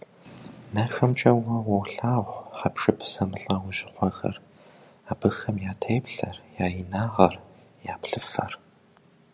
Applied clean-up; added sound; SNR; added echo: none; Purr; 17 dB; none.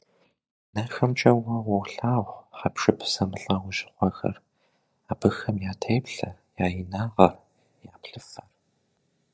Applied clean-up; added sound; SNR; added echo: neural mask model DeepFilterNet 3.